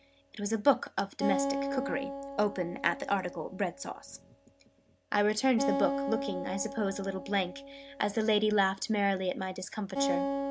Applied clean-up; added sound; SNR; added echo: none; Acoustic guitar; 5 dB; none.